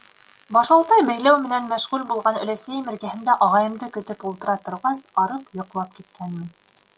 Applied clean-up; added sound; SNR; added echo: none; none; none; none.